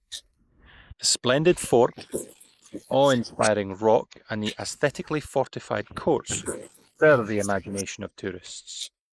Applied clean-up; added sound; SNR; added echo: neural mask model Resemble Enhance denoiser.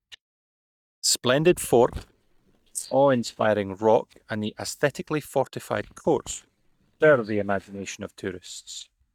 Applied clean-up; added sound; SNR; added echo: neural mask model DeepFilterNet 3.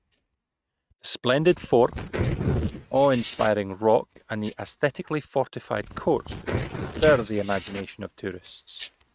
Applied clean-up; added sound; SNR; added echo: neural mask model RNNoise.